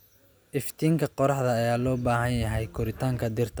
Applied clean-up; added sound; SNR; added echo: none; none; none; none.